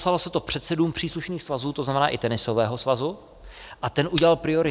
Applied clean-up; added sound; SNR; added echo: none; Glass; 7 dB; none.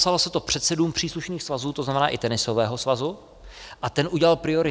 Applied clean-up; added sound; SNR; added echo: none; none; none; none.